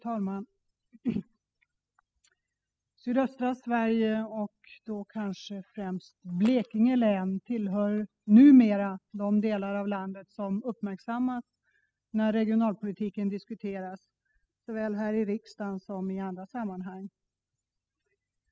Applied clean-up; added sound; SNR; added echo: classical method spectral subtraction.